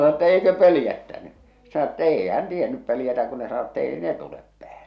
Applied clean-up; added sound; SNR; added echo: none; none; none; none.